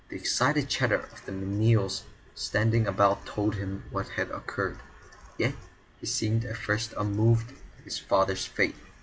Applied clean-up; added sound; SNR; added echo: none; none; none; none.